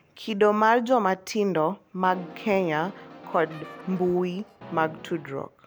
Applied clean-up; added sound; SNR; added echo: none; Brass instrument; 17 dB; none.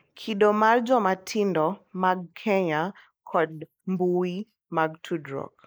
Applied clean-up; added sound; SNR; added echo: neural mask model Resemble Enhance denoiser.